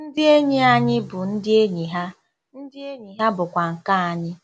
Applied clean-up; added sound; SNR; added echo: none; none; none; none.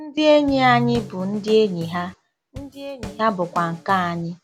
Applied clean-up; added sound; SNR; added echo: none; Drum kit; 17 dB; none.